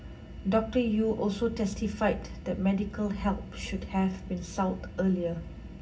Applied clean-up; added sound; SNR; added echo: none; none; none; reverberation time 0.4 s.